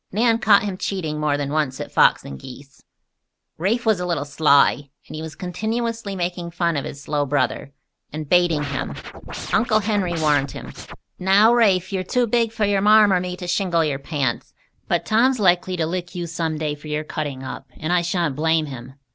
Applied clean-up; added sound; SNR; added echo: none; Scratching (performance technique); 10 dB; none.